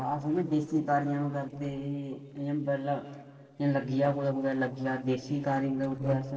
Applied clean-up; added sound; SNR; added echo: neural separator model SepFormer DNS4.